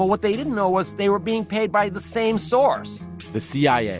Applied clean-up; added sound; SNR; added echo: none; none; none; none.